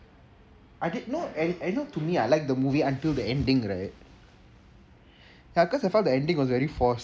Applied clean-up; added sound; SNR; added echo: none; none; none; none.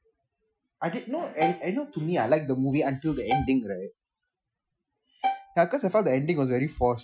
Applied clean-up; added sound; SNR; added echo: classical method Wiener filter.